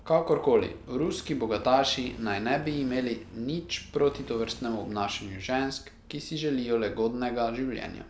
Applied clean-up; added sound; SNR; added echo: none; Motorcycle; 20 dB; none.